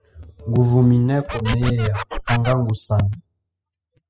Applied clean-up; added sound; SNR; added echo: classical method spectral subtraction.